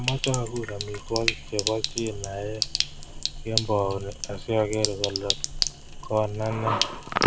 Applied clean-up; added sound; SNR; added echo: none; Sink (filling or washing); 3 dB; none.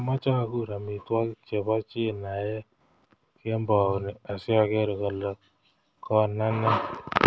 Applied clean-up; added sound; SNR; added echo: none; none; none; none.